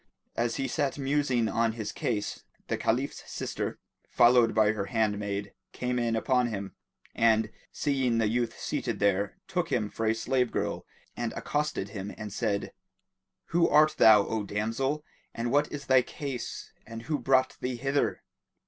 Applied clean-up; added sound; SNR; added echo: none; none; none; none.